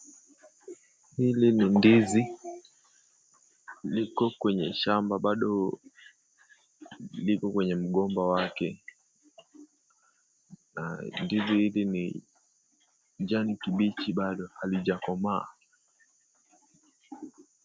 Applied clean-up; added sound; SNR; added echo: none; none; none; none.